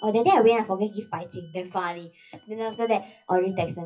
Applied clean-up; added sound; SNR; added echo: classical method WPE with log-MMSE.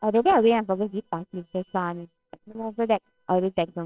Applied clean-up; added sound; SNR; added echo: neural separator model SepFormer WHAMR!.